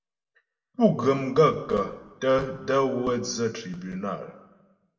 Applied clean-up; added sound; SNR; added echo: none; none; none; reverberation time 0.8 s.